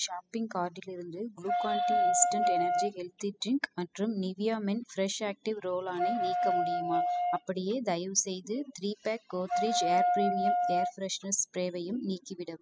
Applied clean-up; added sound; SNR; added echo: classical method spectral subtraction.